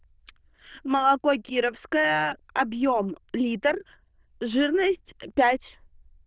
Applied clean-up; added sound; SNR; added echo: neural diffusion model UNIVERSE++.